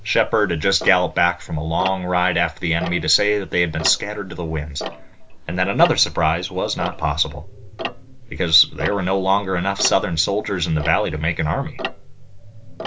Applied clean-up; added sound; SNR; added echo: none; Tick-tock; 11 dB; none.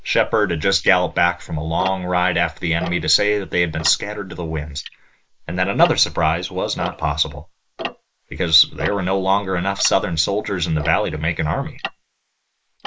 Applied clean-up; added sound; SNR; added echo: neural mask model Resemble Enhance denoiser.